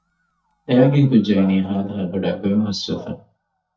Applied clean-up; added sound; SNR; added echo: neural mask model DeepFilterNet 3.